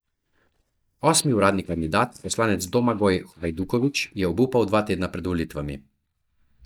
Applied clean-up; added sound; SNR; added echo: neural mask model DeepFilterNet 3.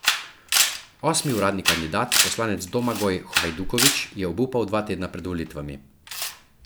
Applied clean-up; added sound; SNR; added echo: none; Camera; 0 dB; none.